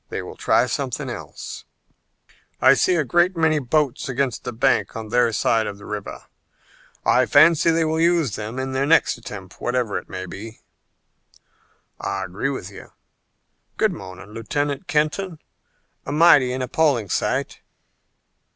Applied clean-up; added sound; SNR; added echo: none; none; none; none.